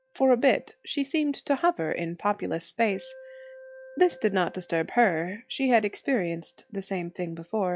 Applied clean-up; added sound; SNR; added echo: classical method log-MMSE.